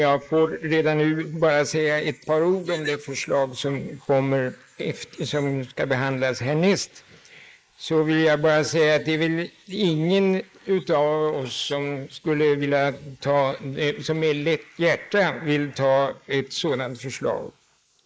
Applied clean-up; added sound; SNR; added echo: neural mask model Resemble Enhance denoiser.